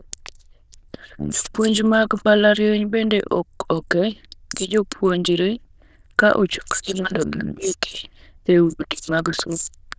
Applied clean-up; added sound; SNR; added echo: neural diffusion model UNIVERSE++.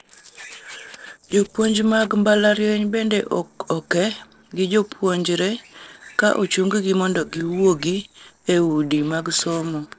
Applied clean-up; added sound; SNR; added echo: neural separator model SepFormer DNS4.